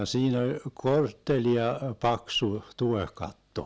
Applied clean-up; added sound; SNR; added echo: none; none; none; none.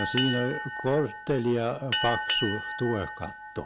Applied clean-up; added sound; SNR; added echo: none; Boat, Water vehicle; 4 dB; none.